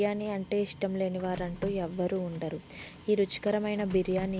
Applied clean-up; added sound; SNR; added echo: none; Printer; 14 dB; none.